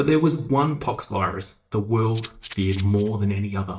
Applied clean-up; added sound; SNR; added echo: neural mask model DeepFilterNet 3.